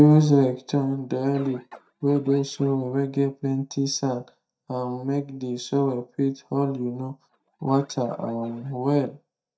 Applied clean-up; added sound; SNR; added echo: neural mask model DeepFilterNet 3.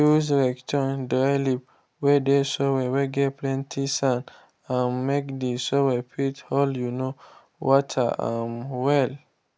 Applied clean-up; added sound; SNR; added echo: none; none; none; none.